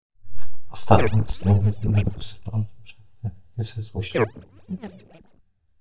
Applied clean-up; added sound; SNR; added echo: neural mask model DeepFilterNet 3.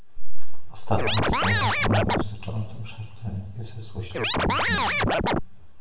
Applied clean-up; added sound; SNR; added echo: none; Scratching (performance technique); 2 dB; reverberation time 1.2 s.